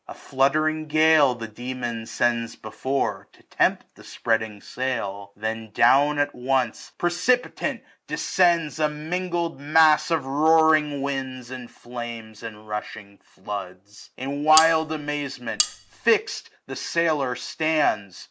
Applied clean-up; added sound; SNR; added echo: none; Cutlery, silverware; 4 dB; none.